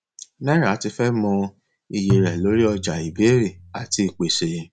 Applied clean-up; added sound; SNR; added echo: none; Tabla; 8 dB; none.